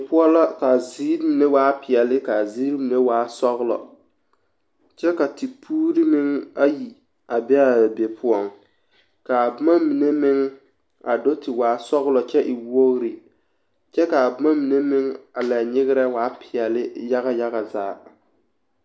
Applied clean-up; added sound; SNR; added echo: none; none; none; none.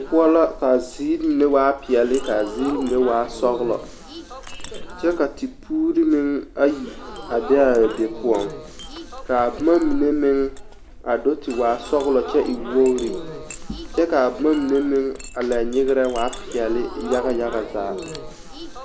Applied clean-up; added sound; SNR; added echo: none; Crowd / Gasp + Chink, clink; 11 dB; none.